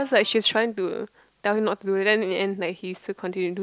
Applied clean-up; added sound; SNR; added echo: none; none; none; none.